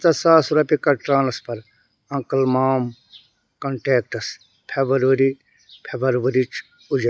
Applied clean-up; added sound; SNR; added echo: none; none; none; none.